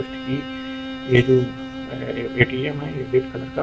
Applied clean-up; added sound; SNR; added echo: none; Bowed string instrument; 9 dB; reverberation time 0.2 s.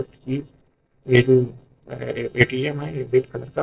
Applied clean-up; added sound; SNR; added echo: neural separator model SepFormer DNS4.